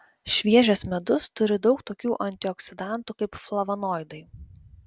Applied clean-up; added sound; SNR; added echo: none; none; none; none.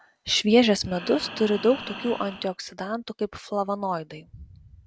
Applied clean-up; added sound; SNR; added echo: none; Breathing; 13 dB; none.